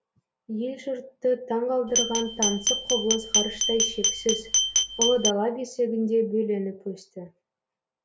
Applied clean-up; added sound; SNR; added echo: none; Glass; -2 dB; none.